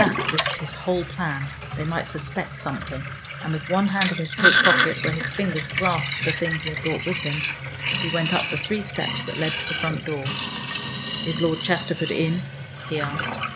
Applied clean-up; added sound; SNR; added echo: none; Sink (filling or washing); -2 dB; none.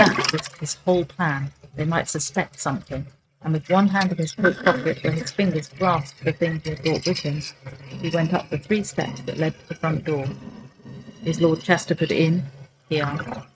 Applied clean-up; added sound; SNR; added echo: neural mask model RNNoise.